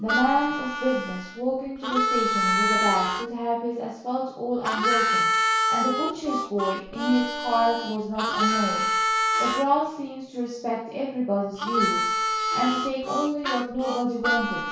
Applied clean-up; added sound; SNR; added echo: none; Harmonica; 0 dB; reverberation time 0.6 s.